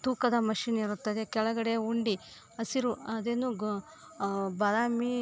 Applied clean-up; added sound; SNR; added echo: none; none; none; none.